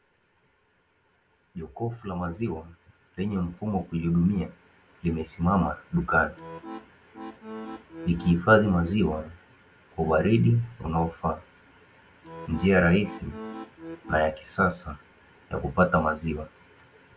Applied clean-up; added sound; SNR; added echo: none; Accordion; 13 dB; none.